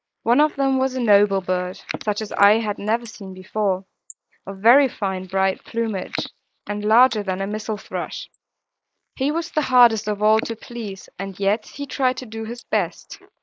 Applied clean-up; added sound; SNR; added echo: neural mask model Resemble Enhance denoiser.